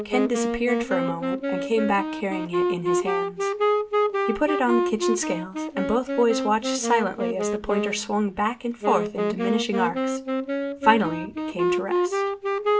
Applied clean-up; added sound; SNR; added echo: none; Wind instrument, woodwind instrument; -1 dB; none.